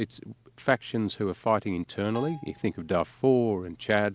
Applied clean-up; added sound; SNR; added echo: none; Bell; 20 dB; none.